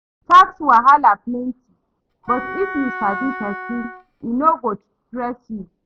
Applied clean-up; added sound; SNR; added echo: none; Wind instrument, woodwind instrument; 10 dB; none.